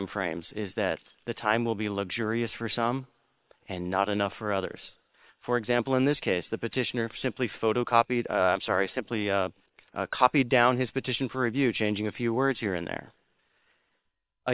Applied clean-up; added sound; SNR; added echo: neural separator model SepFormer WHAM!.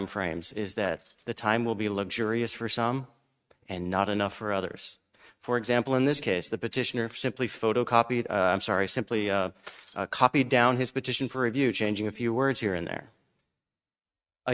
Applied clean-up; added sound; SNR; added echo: neural mask model RNNoise.